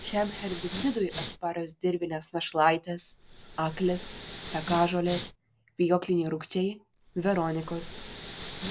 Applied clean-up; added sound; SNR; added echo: none; Respiratory sounds; 11 dB; none.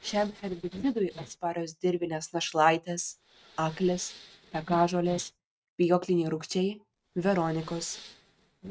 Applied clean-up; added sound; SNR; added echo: neural mask model RNNoise.